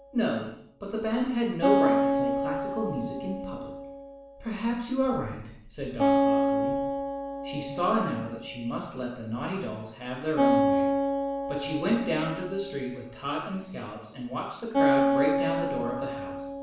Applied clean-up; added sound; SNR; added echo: none; Acoustic guitar; -2 dB; reverberation time 0.7 s.